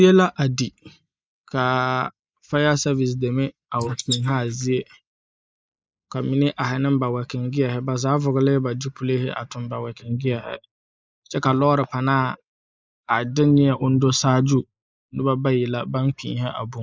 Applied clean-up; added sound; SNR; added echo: neural mask model Resemble Enhance denoiser.